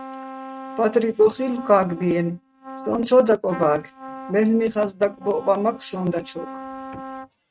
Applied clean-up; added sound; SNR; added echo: neural mask model RNNoise.